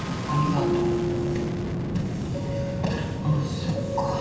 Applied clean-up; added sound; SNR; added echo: none; Fixed-wing aircraft, airplane; 2 dB; reverberation time 1.1 s.